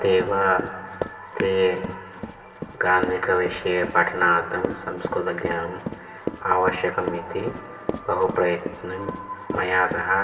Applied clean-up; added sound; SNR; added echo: none; Run; 10 dB; reverberation time 1.9 s.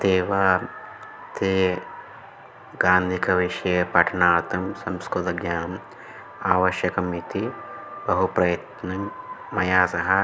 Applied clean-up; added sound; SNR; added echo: none; none; none; none.